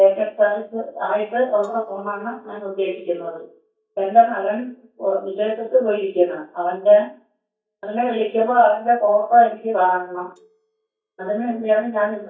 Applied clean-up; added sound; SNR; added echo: neural mask model DeepFilterNet 3.